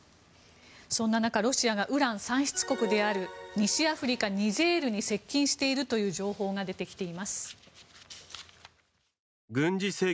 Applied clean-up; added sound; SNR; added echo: none; none; none; none.